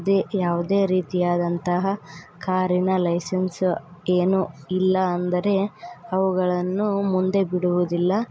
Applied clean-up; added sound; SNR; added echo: none; none; none; none.